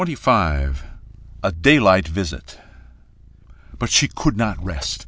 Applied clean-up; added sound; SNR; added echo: none; Purr; 19 dB; none.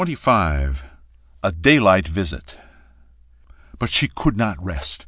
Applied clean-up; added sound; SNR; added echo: none; none; none; none.